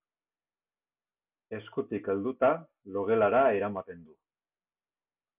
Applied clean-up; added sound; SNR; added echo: none; none; none; none.